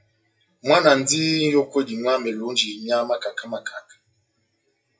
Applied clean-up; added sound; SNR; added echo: classical method WPE with log-MMSE.